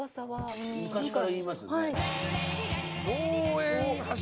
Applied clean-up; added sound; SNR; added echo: none; Shatter; 19 dB; none.